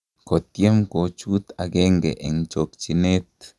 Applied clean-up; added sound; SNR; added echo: none; none; none; none.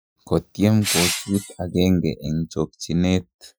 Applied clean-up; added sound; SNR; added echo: classical method Wiener filter.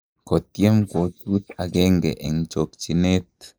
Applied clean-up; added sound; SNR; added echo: neural mask model Resemble Enhance denoiser.